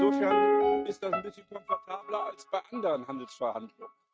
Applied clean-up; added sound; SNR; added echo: neural mask model RNNoise.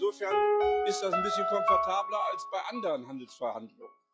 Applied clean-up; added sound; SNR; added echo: classical method log-MMSE.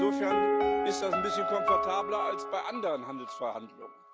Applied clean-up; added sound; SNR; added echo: none; Piano; -4 dB; none.